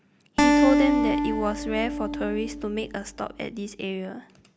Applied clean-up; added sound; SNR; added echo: none; Acoustic guitar; -4 dB; none.